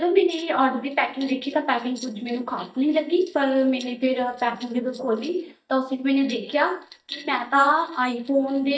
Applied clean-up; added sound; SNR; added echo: neural mask model DeepFilterNet 3.